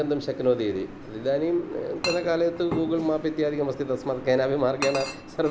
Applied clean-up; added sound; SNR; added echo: none; Chink, clink; 13 dB; none.